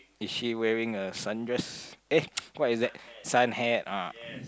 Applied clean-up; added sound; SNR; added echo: none; none; none; none.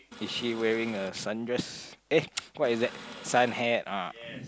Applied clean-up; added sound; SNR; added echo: none; Printer; 15 dB; none.